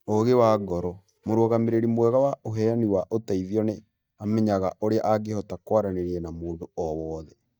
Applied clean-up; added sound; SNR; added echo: neural mask model DeepFilterNet 3.